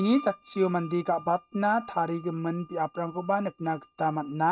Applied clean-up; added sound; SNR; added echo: neural mask model RNNoise.